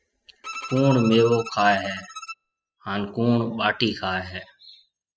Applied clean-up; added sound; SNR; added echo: classical method spectral subtraction.